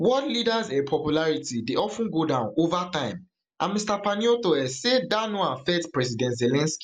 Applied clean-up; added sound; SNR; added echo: none; none; none; none.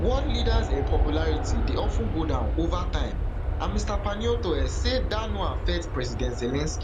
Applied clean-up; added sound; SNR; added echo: none; Aircraft; -4 dB; none.